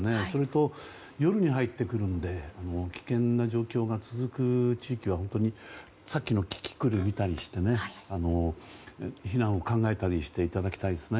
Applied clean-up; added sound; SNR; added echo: none; none; none; none.